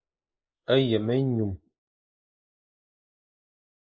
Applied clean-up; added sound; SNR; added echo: neural mask model Resemble Enhance denoiser.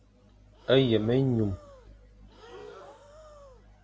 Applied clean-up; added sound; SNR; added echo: none; Breathing; 20 dB; none.